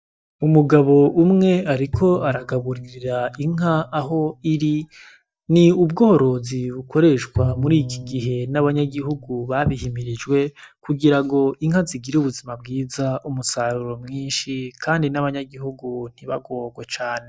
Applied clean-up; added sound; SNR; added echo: neural mask model DeepFilterNet 3.